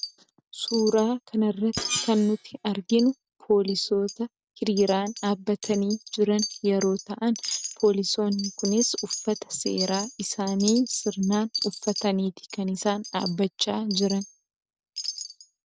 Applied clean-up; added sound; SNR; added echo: none; Wind chime + Screech; 11 dB; none.